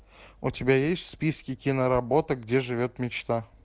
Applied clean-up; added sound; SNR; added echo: none; none; none; none.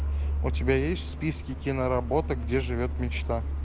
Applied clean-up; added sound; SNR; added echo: none; Truck; 1 dB; none.